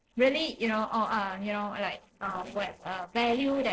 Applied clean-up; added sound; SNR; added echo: neural separator model SepFormer DNS4.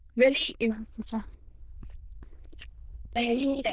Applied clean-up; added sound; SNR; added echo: neural diffusion model UNIVERSE++.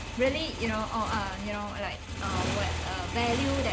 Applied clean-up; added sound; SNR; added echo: none; Motorcycle; 2 dB; none.